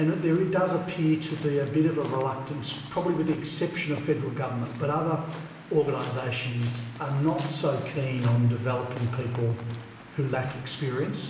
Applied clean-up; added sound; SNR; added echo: none; Waves, surf; 17 dB; reverberation time 1.1 s.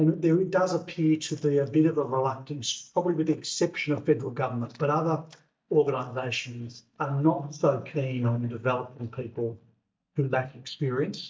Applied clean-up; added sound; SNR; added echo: neural mask model DeepFilterNet 3.